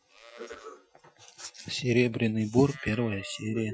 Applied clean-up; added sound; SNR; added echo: classical method Wiener filter.